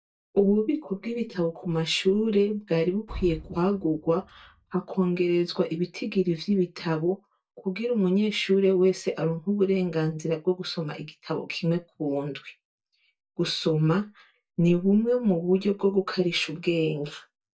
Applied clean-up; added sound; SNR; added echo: neural mask model DeepFilterNet 3.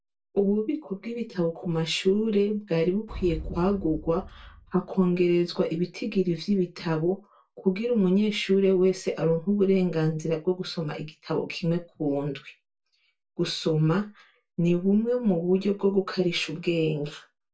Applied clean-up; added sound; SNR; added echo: none; Boom; 13 dB; reverberation time 0.2 s.